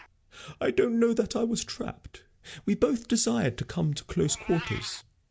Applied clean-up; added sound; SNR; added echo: none; Meow; 20 dB; none.